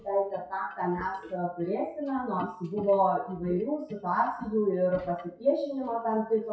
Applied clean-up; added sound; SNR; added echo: classical method WPE with log-MMSE.